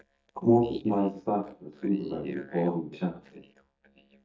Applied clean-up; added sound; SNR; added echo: neural mask model DeepFilterNet 3.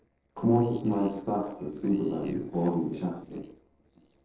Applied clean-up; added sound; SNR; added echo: neural separator model SepFormer DNS4.